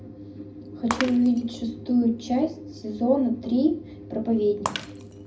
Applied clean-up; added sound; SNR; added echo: none; Shatter; 14 dB; reverberation time 0.4 s.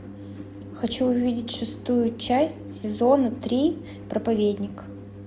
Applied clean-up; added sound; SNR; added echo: none; none; none; none.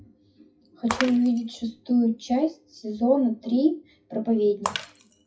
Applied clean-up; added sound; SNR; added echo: classical method WPE with log-MMSE.